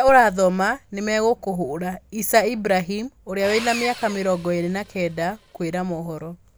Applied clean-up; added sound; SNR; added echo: none; Sawing; 18 dB; none.